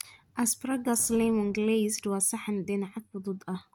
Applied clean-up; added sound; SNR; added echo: neural mask model RNNoise.